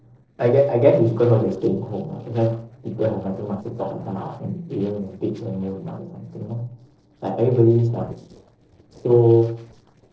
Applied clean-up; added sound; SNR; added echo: neural separator model SepFormer DNS4.